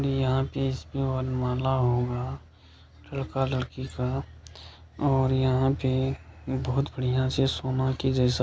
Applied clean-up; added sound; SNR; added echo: none; none; none; none.